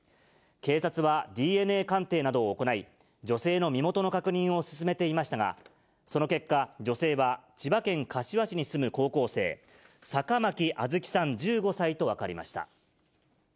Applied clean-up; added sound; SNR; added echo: none; none; none; none.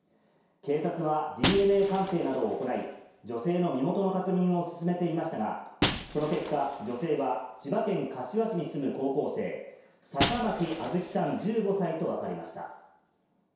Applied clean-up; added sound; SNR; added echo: none; Shatter; 9 dB; reverberation time 0.7 s.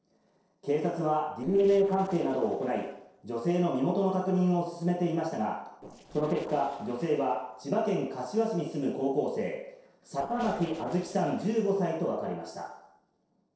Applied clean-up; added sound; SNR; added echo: neural separator model SepFormer DNS4.